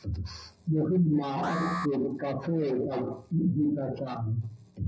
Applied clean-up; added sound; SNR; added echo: none; Alarm; 11 dB; reverberation time 0.4 s.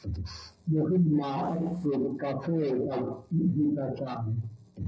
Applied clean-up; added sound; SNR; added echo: neural separator model SepFormer DNS4.